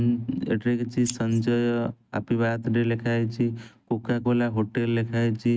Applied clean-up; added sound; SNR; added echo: neural mask model RNNoise.